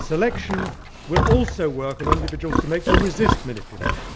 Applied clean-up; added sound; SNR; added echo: none; Livestock, farm animals, working animals; -2 dB; none.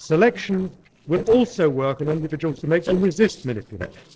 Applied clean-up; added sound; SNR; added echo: neural separator model SepFormer DNS4.